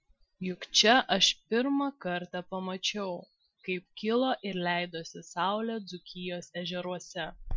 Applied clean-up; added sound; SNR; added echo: classical method Wiener filter.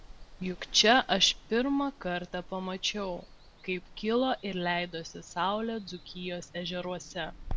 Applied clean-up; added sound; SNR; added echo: none; Water; 14 dB; none.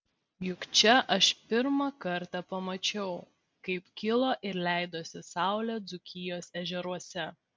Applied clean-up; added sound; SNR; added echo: none; none; none; none.